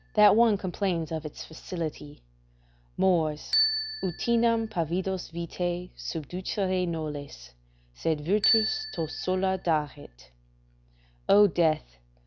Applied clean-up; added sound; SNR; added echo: none; Bicycle bell; 10 dB; none.